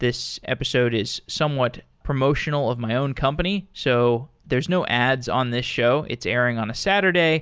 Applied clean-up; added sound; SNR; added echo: none; none; none; none.